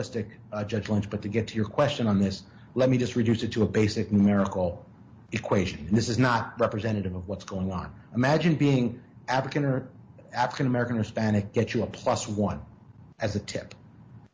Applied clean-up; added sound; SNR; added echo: none; none; none; none.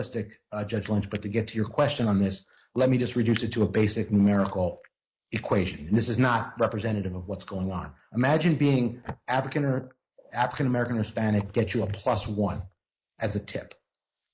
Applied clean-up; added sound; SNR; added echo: neural mask model Resemble Enhance denoiser.